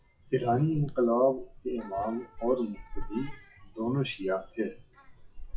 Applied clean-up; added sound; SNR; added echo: classical method WPE with log-MMSE.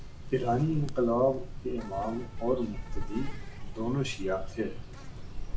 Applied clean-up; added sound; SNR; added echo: none; Insect; 4 dB; reverberation time 0.4 s.